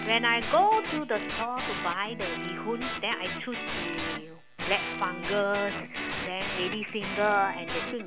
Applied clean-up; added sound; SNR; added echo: none; Guitar; 5 dB; none.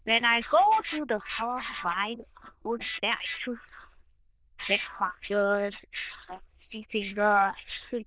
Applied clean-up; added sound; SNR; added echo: neural diffusion model UNIVERSE++.